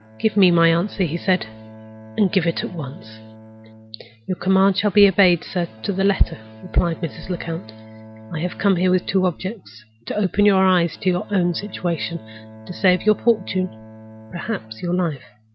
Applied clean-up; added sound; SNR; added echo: none; Bowed string instrument; 20 dB; none.